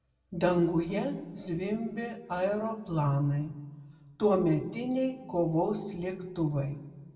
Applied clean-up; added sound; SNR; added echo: none; none; none; reverberation time 1.1 s.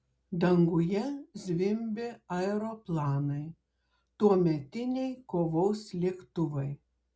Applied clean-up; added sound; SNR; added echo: none; none; none; none.